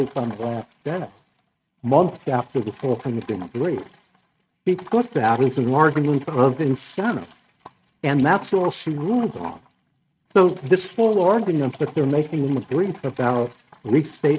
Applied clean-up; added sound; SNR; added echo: neural mask model RNNoise.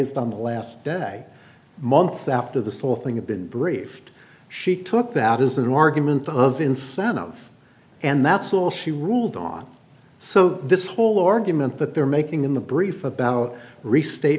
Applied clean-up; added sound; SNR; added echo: none; none; none; none.